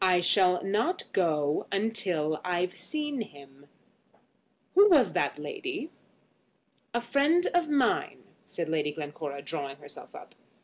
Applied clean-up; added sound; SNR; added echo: none; none; none; none.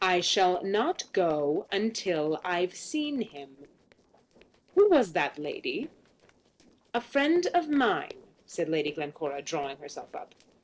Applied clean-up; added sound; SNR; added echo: neural separator model SepFormer DNS4.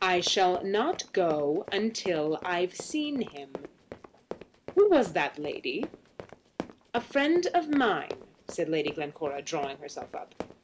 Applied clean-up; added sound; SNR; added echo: none; Run; 15 dB; none.